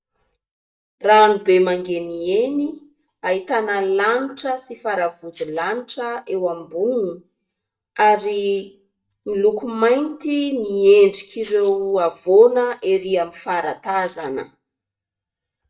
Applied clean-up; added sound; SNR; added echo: neural mask model DeepFilterNet 3.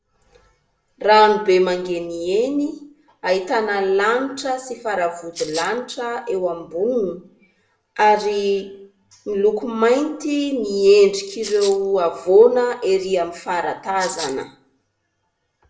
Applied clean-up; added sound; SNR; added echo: none; Rattle (instrument); 13 dB; reverberation time 0.3 s.